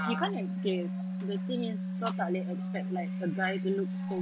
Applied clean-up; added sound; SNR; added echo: none; Organ; 0 dB; none.